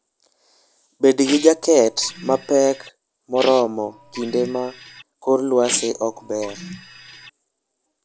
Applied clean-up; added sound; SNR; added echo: none; Printer; 14 dB; none.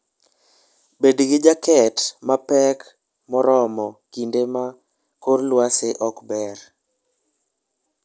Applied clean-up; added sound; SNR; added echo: none; none; none; none.